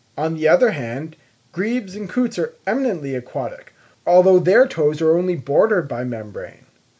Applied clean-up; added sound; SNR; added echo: none; none; none; none.